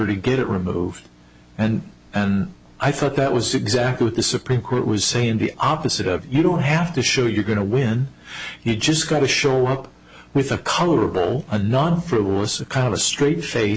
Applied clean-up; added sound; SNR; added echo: none; none; none; none.